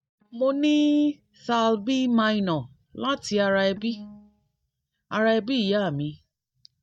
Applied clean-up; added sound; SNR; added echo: neural mask model DeepFilterNet 3.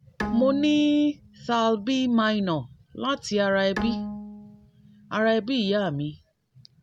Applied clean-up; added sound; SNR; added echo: none; Bowed string instrument; 12 dB; none.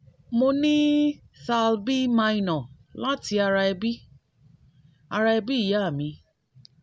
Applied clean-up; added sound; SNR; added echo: none; none; none; none.